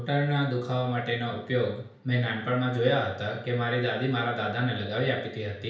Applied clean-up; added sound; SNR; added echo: none; none; none; reverberation time 0.5 s.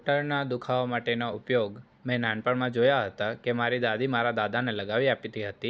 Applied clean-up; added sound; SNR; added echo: none; none; none; none.